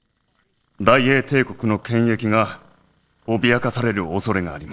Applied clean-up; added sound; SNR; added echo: neural separator model SepFormer DNS4.